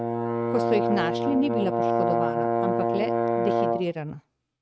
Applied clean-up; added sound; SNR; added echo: neural mask model RNNoise.